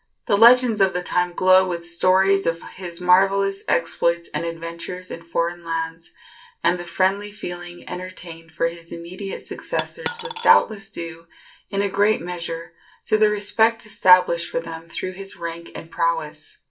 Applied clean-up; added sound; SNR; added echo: none; Coin (dropping); 8 dB; reverberation time 0.2 s.